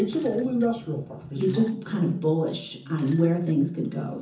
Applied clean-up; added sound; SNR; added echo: none; Shatter; 18 dB; reverberation time 0.6 s.